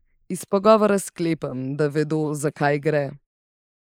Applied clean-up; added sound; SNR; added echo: neural mask model Resemble Enhance denoiser.